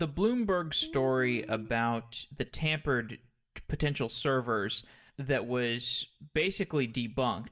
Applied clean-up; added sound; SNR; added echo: neural mask model DeepFilterNet 3.